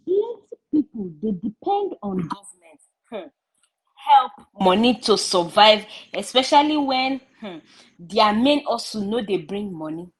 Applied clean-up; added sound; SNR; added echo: none; none; none; none.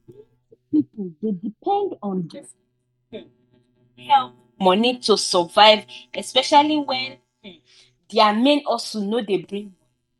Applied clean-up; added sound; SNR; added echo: neural mask model DeepFilterNet 3.